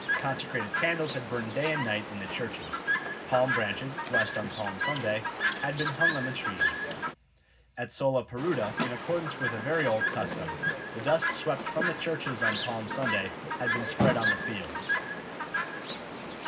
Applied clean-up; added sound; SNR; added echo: none; Chirp, tweet; 0 dB; reverberation time 0.4 s.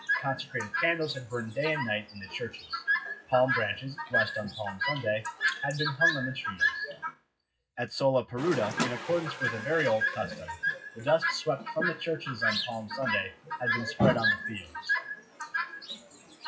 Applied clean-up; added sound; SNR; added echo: classical method WPE with log-MMSE.